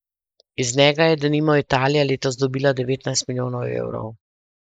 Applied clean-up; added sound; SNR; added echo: neural mask model Resemble Enhance denoiser.